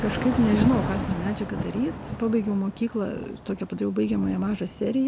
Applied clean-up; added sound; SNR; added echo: none; Thunder / Rain; 6 dB; none.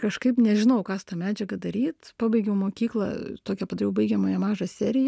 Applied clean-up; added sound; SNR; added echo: none; none; none; none.